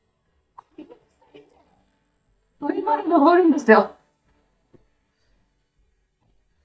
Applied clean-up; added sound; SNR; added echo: neural mask model DeepFilterNet 3.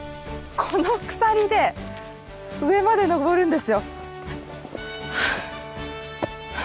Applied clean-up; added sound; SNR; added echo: none; none; none; none.